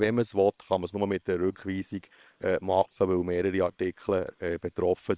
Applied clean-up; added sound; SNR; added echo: neural separator model SepFormer WHAM!.